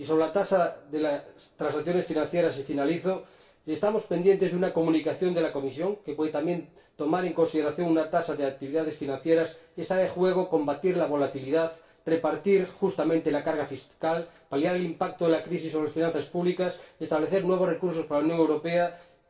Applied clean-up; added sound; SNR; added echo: none; none; none; reverberation time 0.3 s.